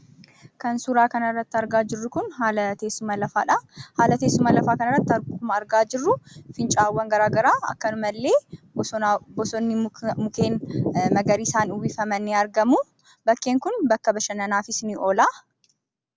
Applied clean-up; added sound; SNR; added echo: none; none; none; none.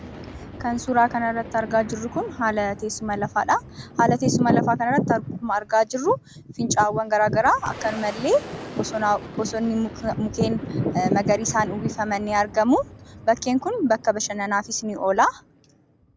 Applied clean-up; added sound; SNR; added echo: none; Boom; 17 dB; none.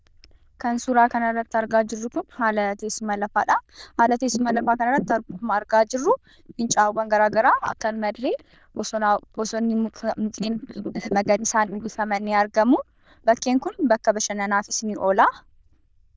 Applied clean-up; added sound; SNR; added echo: neural diffusion model UNIVERSE++.